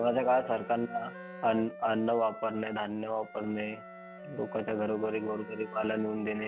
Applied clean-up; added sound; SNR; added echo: none; Wind instrument, woodwind instrument + Bowed string instrument; 14 dB; none.